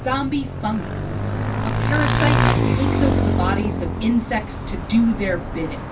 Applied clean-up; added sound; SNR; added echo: none; Motorcycle / Engine; -3 dB; reverberation time 0.2 s.